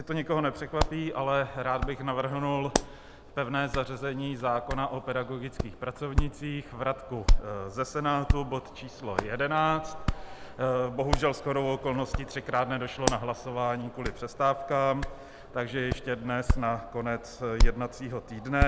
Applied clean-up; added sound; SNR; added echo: none; Hands; 1 dB; none.